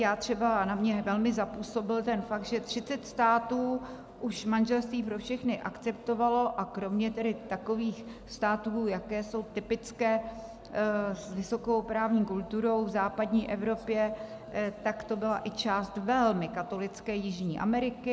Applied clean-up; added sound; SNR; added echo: none; none; none; none.